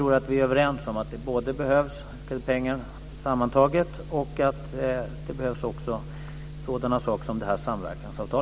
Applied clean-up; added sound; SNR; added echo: none; none; none; none.